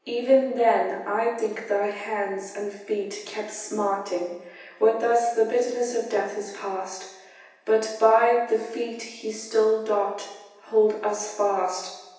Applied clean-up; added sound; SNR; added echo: none; none; none; reverberation time 0.9 s.